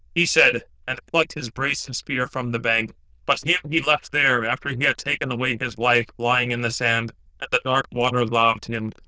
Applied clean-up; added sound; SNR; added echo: neural diffusion model UNIVERSE++.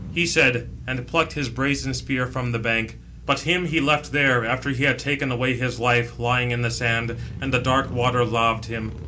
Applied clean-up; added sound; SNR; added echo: none; Motorcycle / Crow; 16 dB; none.